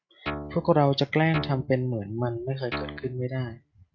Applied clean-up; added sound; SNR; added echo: neural mask model RNNoise.